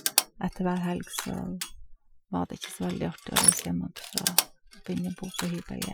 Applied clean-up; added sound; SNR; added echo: classical method Wiener filter.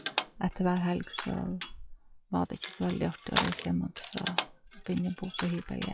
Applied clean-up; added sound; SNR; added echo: classical method log-MMSE.